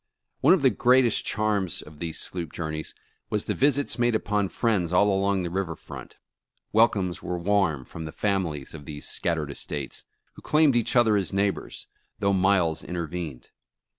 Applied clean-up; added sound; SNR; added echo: none; none; none; none.